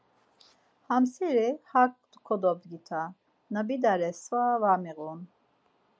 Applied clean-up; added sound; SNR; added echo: none; none; none; none.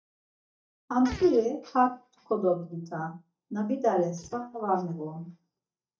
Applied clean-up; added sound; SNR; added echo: neural mask model DeepFilterNet 3.